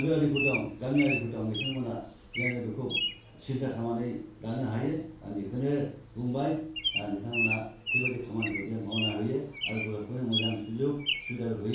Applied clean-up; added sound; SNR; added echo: none; Bird vocalization, bird call, bird song; 5 dB; reverberation time 0.4 s.